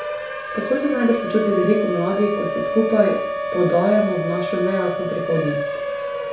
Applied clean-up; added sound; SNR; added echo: none; Siren; 4 dB; reverberation time 0.6 s.